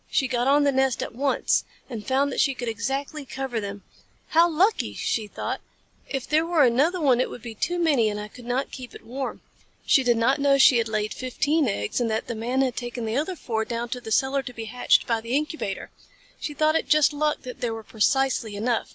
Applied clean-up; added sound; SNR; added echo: none; none; none; none.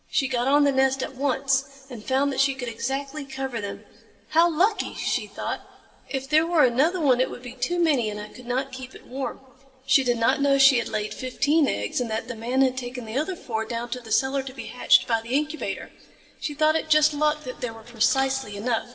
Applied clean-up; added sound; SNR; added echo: none; Coin (dropping); 18 dB; reverberation time 1.4 s.